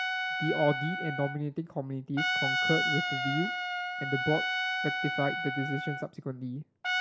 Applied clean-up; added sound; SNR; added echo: none; Trumpet; -1 dB; none.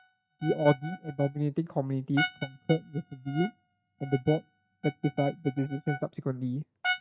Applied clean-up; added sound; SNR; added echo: neural mask model RNNoise.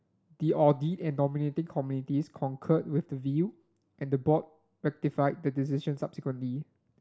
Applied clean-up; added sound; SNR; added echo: none; none; none; none.